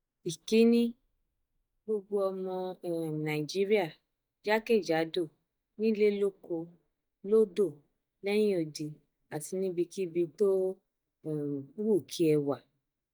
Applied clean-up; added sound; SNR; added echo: neural mask model DeepFilterNet 3.